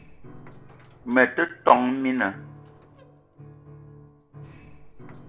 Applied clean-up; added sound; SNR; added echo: none; Sliding door + Piano; 19 dB; none.